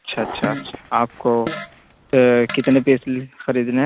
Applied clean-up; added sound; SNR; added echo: none; Fart; 11 dB; none.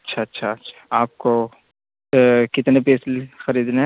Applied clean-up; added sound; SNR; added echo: none; none; none; none.